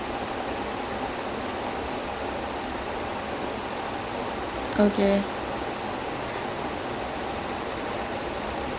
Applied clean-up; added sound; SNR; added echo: none; none; none; none.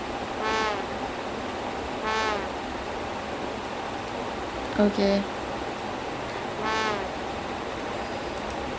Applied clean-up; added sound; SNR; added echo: none; Brass instrument; 1 dB; none.